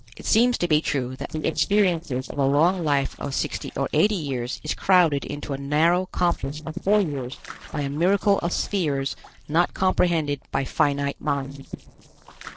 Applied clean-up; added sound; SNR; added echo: neural separator model SepFormer DNS4.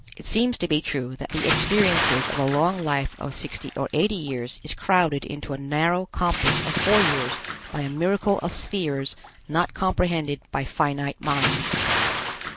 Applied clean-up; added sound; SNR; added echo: none; Bathtub (filling or washing) / Splash, splatter; 4 dB; none.